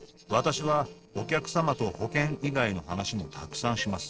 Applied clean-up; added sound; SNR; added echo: neural separator model SepFormer DNS4.